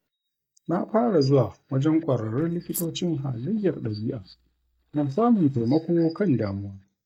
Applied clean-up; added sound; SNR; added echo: neural mask model DeepFilterNet 3.